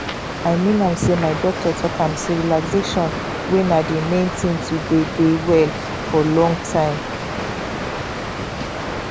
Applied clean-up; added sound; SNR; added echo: none; Water; 6 dB; none.